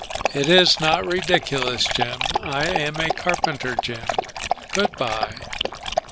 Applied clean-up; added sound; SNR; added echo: none; Dog; 3 dB; none.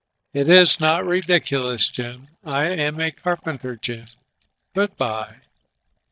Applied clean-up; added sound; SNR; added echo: neural mask model DeepFilterNet 3.